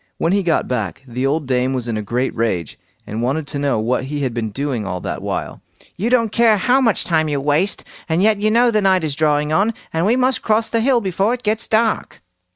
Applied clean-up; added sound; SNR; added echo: none; none; none; none.